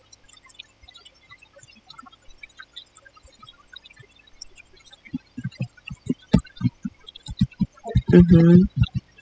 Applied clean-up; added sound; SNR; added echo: classical method spectral subtraction.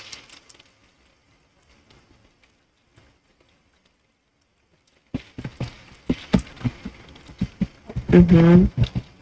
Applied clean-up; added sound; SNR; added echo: neural mask model RNNoise.